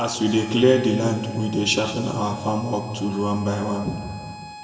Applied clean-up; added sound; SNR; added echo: none; Harmonica; 17 dB; reverberation time 1.6 s.